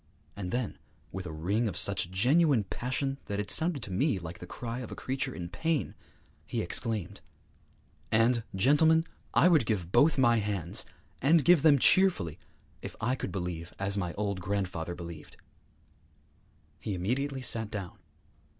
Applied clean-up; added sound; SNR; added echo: none; none; none; none.